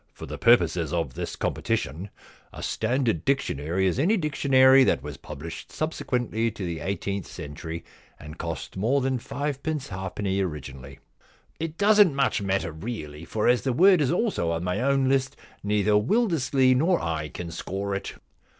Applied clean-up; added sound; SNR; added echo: none; none; none; none.